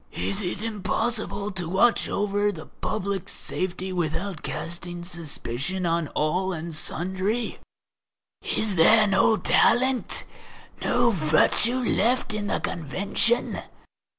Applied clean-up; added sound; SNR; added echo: none; none; none; none.